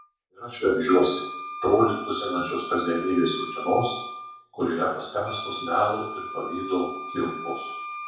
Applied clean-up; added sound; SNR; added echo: none; Wind instrument, woodwind instrument; 10 dB; reverberation time 0.7 s.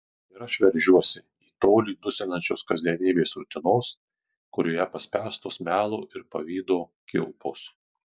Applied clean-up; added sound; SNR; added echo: none; none; none; none.